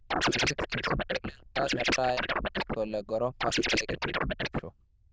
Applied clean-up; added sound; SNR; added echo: neural diffusion model UNIVERSE++.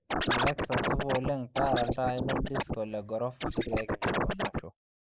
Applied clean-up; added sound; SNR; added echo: neural mask model Resemble Enhance denoiser.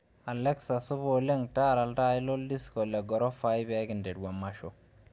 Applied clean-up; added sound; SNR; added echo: none; none; none; none.